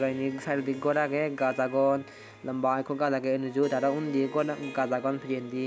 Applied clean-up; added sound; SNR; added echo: none; Harp; 18 dB; none.